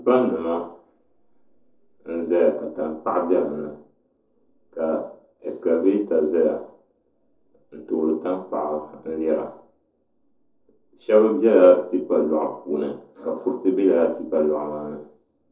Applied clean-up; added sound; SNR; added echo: neural separator model SepFormer DNS4.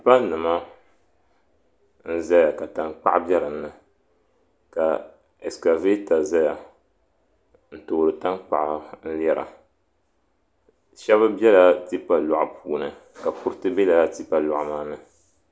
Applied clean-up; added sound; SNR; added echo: none; none; none; none.